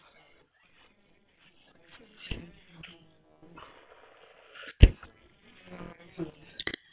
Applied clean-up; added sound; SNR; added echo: neural separator model SepFormer WHAM!.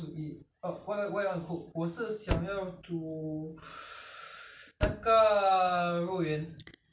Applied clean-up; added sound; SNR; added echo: none; Slam; 8 dB; none.